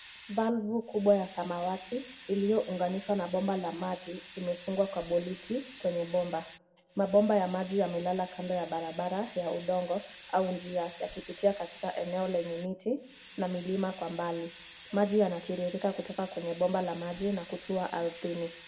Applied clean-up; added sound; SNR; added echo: none; Hiss; 13 dB; reverberation time 1.0 s.